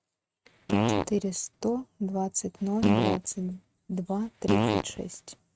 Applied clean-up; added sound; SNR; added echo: neural mask model RNNoise.